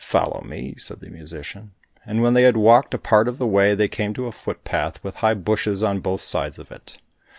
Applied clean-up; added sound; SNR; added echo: none; none; none; none.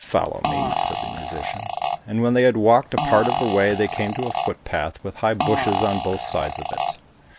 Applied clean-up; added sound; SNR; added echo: none; Fart; 4 dB; none.